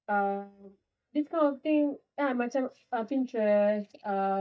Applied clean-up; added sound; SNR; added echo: neural mask model DeepFilterNet 3.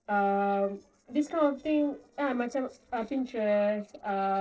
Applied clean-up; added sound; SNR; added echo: neural separator model SepFormer DNS4.